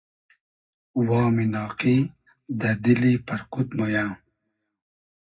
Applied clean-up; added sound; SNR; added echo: none; none; none; reverberation time 0.3 s.